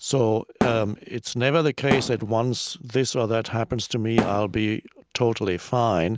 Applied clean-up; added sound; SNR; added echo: none; Thump, thud; 3 dB; none.